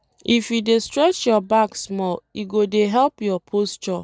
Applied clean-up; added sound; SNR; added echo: none; none; none; none.